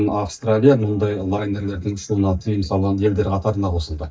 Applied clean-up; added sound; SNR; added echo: neural mask model DeepFilterNet 3.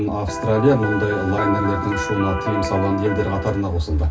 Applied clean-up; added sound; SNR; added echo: none; Electric guitar; 5 dB; reverberation time 0.2 s.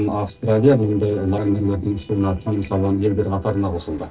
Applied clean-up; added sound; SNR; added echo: neural separator model SepFormer DNS4.